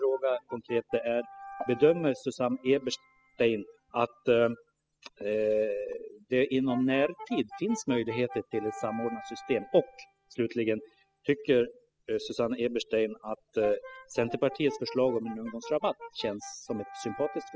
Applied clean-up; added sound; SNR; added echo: classical method spectral subtraction.